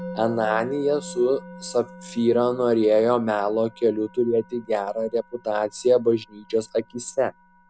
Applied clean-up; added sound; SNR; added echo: none; Musical instrument; 19 dB; none.